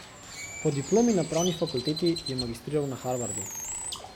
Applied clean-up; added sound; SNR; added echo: none; Bird; 9 dB; none.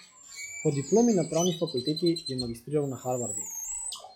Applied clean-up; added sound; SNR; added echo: classical method log-MMSE.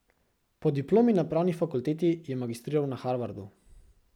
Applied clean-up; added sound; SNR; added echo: none; none; none; none.